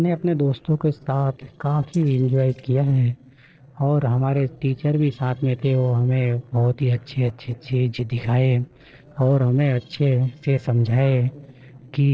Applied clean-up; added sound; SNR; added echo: neural separator model SepFormer DNS4.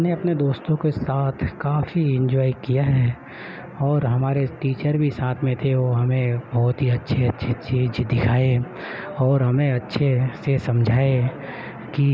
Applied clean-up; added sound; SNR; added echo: none; none; none; none.